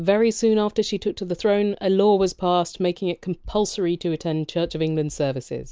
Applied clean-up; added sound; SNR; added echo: none; none; none; none.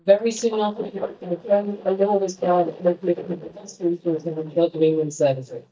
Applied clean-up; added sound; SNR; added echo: neural mask model DeepFilterNet 3.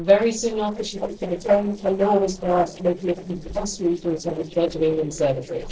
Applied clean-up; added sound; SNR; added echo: neural separator model SepFormer DNS4.